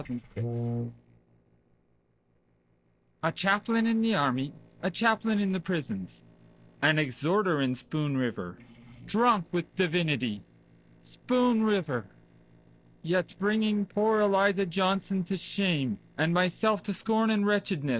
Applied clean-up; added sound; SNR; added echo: neural separator model SepFormer DNS4.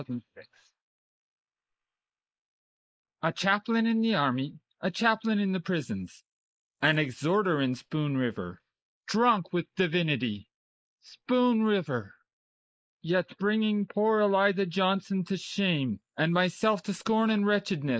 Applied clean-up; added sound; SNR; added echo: neural mask model Resemble Enhance denoiser.